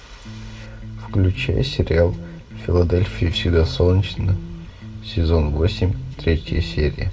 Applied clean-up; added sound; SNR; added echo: none; Electric guitar; 14 dB; reverberation time 0.4 s.